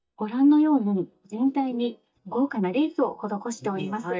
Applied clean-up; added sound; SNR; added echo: neural mask model DeepFilterNet 3.